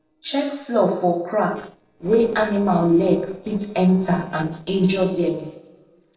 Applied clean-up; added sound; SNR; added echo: neural separator model SepFormer DNS4.